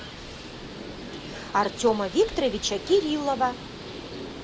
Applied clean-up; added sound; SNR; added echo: none; Bird; 11 dB; none.